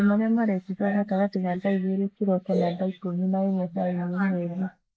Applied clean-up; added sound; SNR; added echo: neural mask model Resemble Enhance denoiser.